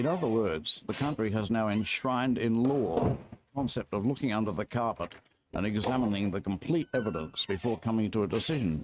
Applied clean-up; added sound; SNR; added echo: neural mask model RNNoise.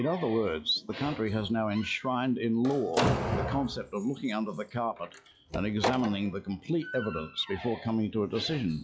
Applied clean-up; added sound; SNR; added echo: classical method log-MMSE.